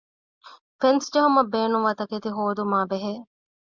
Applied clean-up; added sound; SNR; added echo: none; none; none; none.